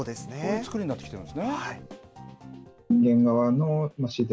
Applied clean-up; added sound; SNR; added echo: none; none; none; none.